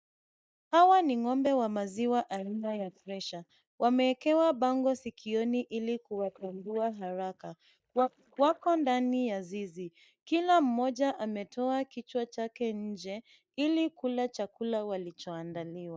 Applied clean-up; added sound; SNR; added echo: neural mask model DeepFilterNet 3.